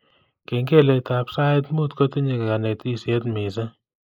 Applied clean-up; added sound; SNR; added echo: neural mask model Resemble Enhance denoiser.